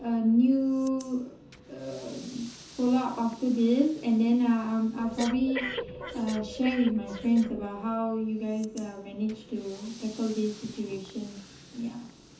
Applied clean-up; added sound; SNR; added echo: none; Breathing; 16 dB; reverberation time 0.9 s.